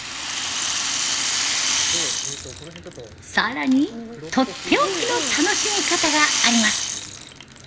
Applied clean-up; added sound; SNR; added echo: none; Rattle; 0 dB; reverberation time 1.3 s.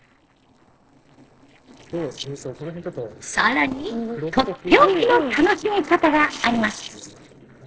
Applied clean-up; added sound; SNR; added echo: neural separator model SepFormer DNS4.